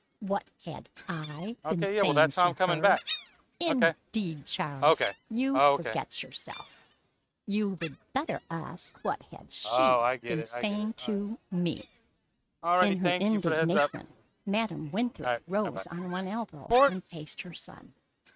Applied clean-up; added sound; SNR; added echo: neural mask model RNNoise.